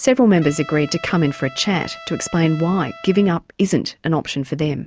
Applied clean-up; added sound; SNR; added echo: none; Trumpet; 19 dB; none.